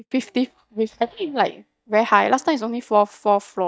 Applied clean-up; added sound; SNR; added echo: neural mask model DeepFilterNet 3.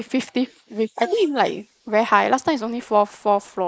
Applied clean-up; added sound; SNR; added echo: neural mask model Resemble Enhance denoiser.